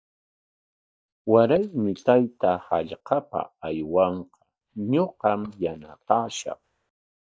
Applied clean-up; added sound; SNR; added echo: neural mask model DeepFilterNet 3.